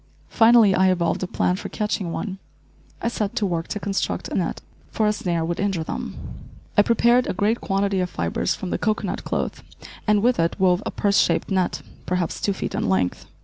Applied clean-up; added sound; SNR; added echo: none; none; none; none.